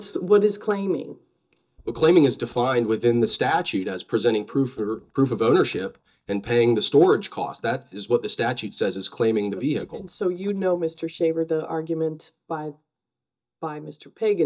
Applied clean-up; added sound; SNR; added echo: neural mask model DeepFilterNet 3.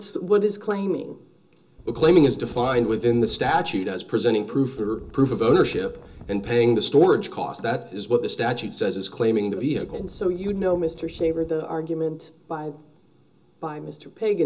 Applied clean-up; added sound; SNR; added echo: none; Wind; 19 dB; reverberation time 0.2 s.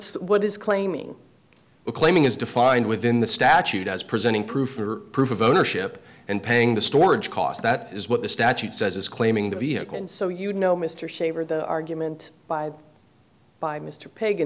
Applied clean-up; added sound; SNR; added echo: none; none; none; none.